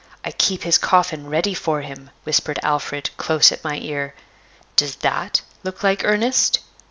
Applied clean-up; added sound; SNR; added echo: none; none; none; none.